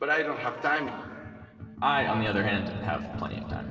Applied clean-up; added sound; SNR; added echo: none; Wind instrument, woodwind instrument; 19 dB; reverberation time 2.0 s.